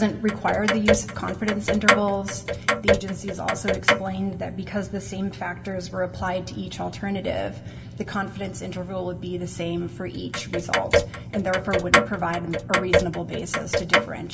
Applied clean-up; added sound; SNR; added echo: none; Clock; -3 dB; reverberation time 3.0 s.